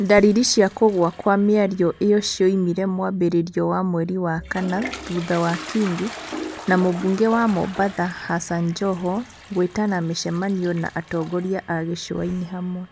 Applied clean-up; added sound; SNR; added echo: none; Toilet flush; 17 dB; none.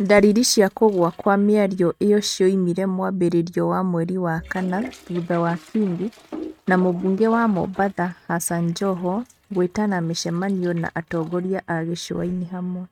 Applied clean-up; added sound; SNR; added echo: neural mask model RNNoise.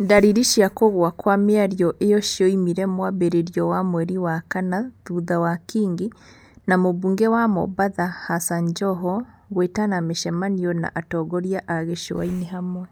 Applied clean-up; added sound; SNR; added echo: none; none; none; none.